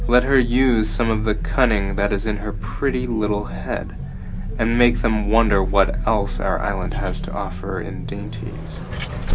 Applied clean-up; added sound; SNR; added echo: none; Vehicle; 1 dB; none.